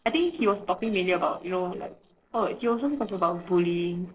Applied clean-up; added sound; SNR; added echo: neural separator model SepFormer DNS4.